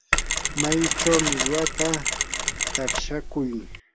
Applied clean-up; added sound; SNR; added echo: none; Mechanisms; -2 dB; none.